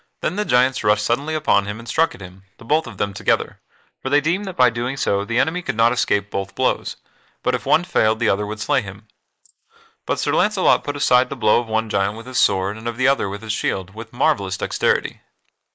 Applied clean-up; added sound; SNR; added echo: neural mask model Resemble Enhance denoiser.